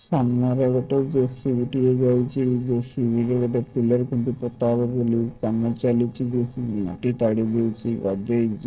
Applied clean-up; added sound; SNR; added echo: neural separator model SepFormer DNS4.